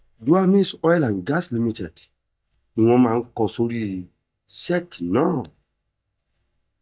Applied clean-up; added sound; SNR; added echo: neural mask model DeepFilterNet 3.